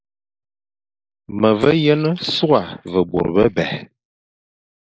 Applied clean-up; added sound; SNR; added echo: neural mask model Resemble Enhance denoiser.